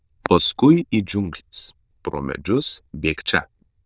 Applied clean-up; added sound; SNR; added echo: neural diffusion model UNIVERSE++.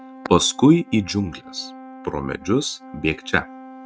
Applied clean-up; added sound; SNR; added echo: neural mask model RNNoise.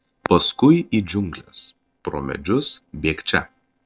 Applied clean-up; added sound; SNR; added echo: neural separator model SepFormer DNS4.